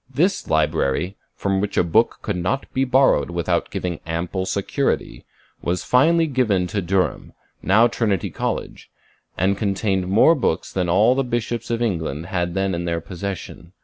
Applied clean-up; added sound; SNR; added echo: none; none; none; none.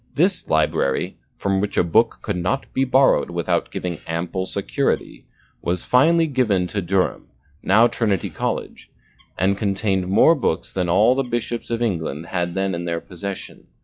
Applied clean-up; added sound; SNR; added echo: classical method log-MMSE.